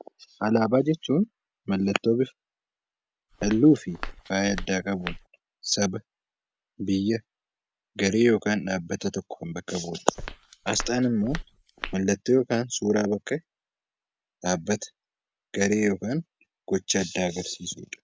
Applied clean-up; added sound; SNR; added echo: none; Walk, footsteps; 11 dB; none.